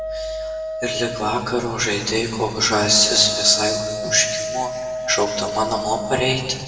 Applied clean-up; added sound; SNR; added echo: none; Wind instrument, woodwind instrument; 7 dB; reverberation time 2.1 s.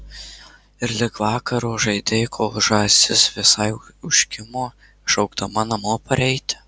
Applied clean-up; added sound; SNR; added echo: none; none; none; none.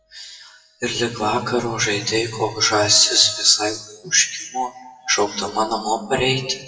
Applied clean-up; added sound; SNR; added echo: classical method WPE with log-MMSE.